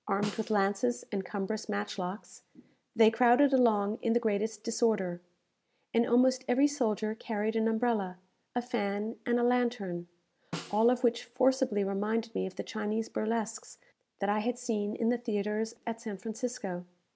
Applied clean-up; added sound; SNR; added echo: none; Snare drum; 17 dB; none.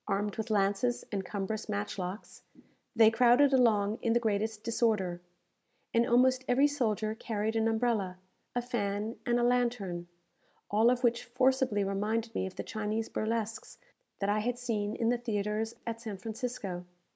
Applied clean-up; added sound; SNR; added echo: none; none; none; none.